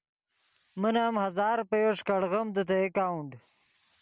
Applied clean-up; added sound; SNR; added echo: none; none; none; none.